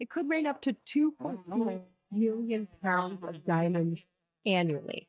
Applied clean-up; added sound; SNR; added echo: neural mask model DeepFilterNet 3.